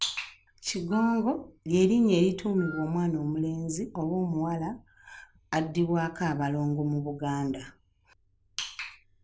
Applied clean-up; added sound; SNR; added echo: none; Wind instrument, woodwind instrument; 15 dB; none.